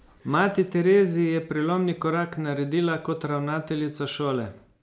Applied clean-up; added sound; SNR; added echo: none; none; none; none.